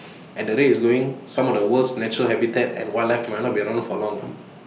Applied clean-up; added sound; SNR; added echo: none; none; none; none.